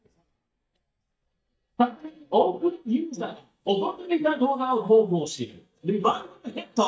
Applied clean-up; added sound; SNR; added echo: neural mask model DeepFilterNet 3.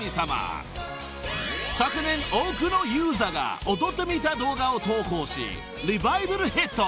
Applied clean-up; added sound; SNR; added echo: none; none; none; none.